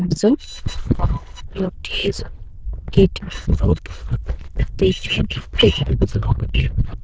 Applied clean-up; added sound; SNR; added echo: neural diffusion model UNIVERSE++.